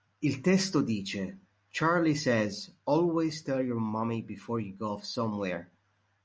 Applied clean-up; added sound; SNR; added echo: none; none; none; none.